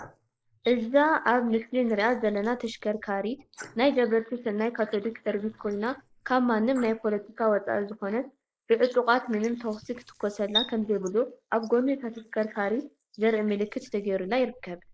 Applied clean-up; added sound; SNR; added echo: neural mask model Resemble Enhance denoiser.